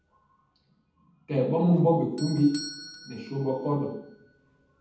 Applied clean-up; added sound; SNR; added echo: none; Doorbell; 19 dB; reverberation time 0.8 s.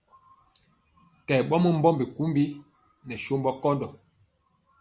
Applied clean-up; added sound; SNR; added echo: none; none; none; none.